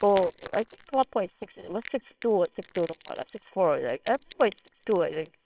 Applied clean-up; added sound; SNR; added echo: neural separator model SepFormer WHAMR!.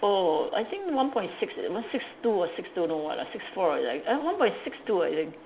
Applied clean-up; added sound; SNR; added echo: none; none; none; none.